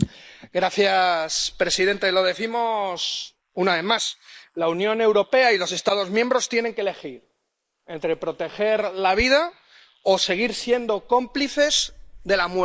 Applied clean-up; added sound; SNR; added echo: neural mask model Resemble Enhance denoiser.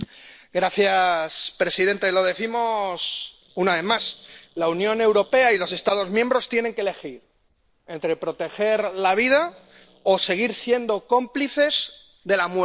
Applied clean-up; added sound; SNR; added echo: neural separator model SepFormer DNS4.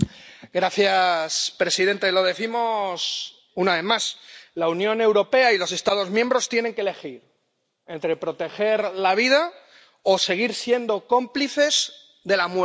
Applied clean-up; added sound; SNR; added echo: none; none; none; none.